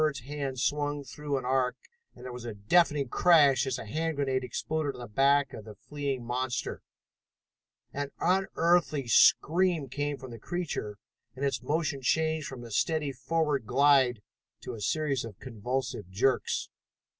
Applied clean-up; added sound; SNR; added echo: none; none; none; none.